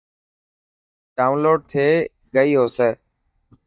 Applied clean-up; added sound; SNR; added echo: neural mask model DeepFilterNet 3.